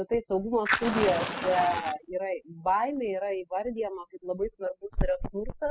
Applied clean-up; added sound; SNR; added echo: classical method spectral subtraction.